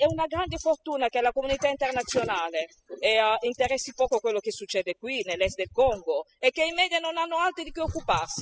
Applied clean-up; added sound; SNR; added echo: classical method spectral subtraction.